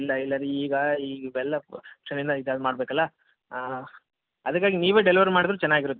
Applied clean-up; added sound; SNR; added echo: none; none; none; none.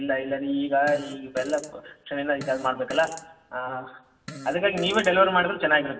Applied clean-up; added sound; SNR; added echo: none; Fart; 17 dB; reverberation time 0.8 s.